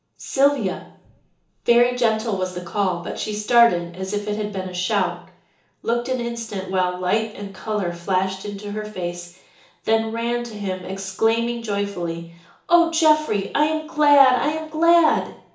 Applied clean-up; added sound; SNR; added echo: none; none; none; reverberation time 0.8 s.